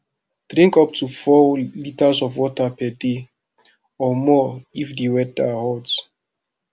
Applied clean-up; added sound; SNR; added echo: none; none; none; none.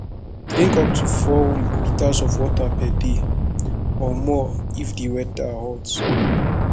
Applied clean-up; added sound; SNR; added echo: none; Explosion; -5 dB; none.